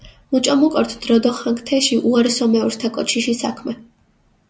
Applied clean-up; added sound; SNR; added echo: none; none; none; none.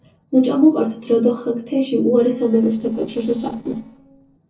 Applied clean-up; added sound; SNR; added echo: neural separator model SepFormer DNS4.